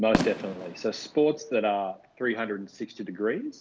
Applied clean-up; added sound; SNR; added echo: none; Fireworks; 7 dB; none.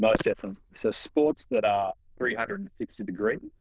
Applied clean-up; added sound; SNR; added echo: neural diffusion model UNIVERSE++.